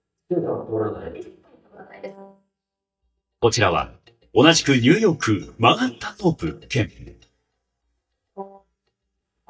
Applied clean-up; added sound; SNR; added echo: neural mask model DeepFilterNet 3.